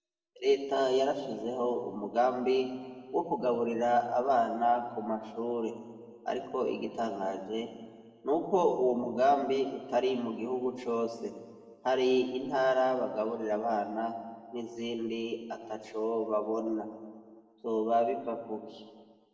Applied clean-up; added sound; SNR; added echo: none; none; none; reverberation time 1.3 s.